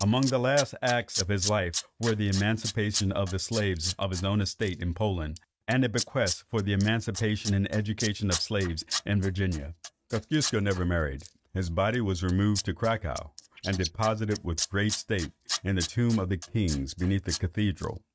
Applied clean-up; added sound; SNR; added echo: neural mask model RNNoise.